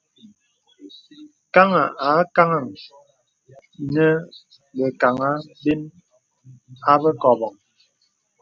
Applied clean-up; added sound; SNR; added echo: none; none; none; none.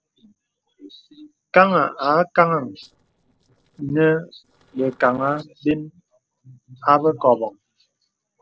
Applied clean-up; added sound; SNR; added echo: neural separator model SepFormer DNS4.